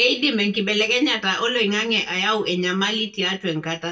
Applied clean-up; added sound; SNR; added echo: neural mask model DeepFilterNet 3.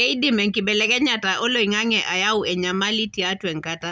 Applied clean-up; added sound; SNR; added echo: none; none; none; none.